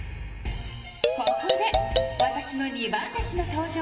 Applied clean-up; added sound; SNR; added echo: none; Marimba, xylophone; -3 dB; reverberation time 1.9 s.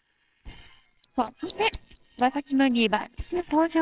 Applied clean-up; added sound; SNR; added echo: neural separator model SepFormer WHAMR!.